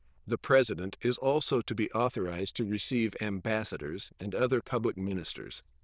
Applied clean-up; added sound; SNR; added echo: neural diffusion model UNIVERSE++.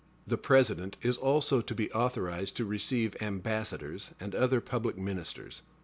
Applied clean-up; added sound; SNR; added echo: none; none; none; none.